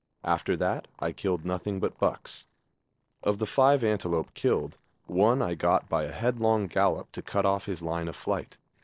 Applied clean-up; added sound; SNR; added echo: neural separator model SepFormer DNS4.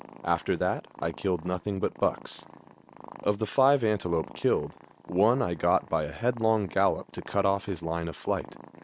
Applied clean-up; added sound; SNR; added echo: neural mask model RNNoise.